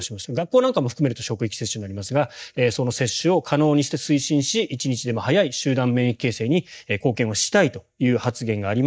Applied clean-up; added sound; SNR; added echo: neural mask model DeepFilterNet 3.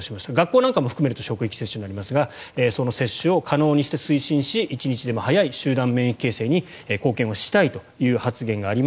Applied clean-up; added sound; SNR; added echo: none; none; none; none.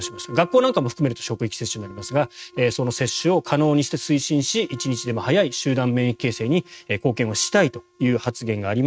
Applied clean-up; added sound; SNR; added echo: neural mask model RNNoise.